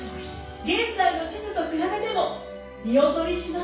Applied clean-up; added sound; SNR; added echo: none; none; none; reverberation time 0.7 s.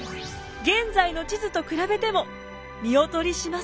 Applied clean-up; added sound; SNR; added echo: none; none; none; none.